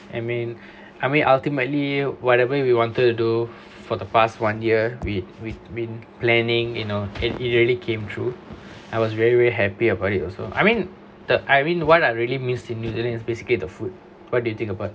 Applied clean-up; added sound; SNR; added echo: none; none; none; none.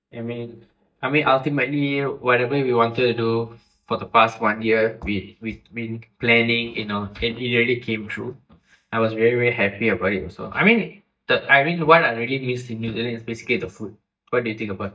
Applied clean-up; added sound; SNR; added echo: neural mask model DeepFilterNet 3.